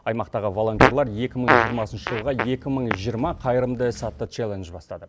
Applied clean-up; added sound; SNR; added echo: none; Fart; -1 dB; none.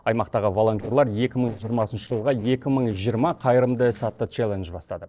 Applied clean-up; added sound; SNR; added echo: neural separator model SepFormer DNS4.